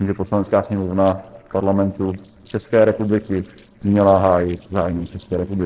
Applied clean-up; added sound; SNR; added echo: neural separator model SepFormer DNS4.